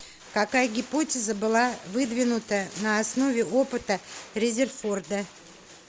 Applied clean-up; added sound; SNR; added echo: none; none; none; none.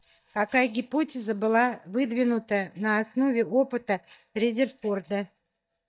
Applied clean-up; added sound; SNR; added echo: neural mask model DeepFilterNet 3.